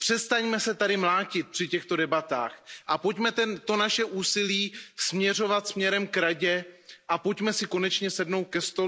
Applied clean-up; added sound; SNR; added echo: none; none; none; none.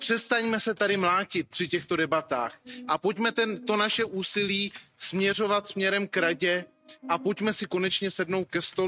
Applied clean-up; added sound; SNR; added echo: neural mask model RNNoise.